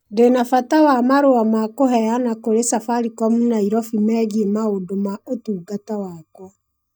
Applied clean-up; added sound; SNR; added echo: neural mask model DeepFilterNet 3.